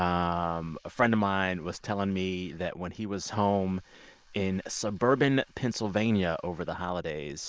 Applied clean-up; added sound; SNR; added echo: neural mask model Resemble Enhance denoiser.